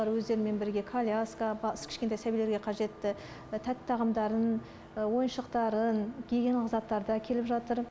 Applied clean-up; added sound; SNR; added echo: none; none; none; none.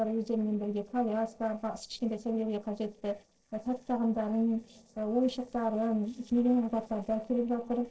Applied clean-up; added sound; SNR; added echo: neural separator model SepFormer DNS4.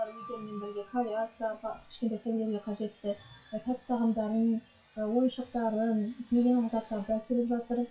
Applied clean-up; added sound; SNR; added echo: classical method WPE with log-MMSE.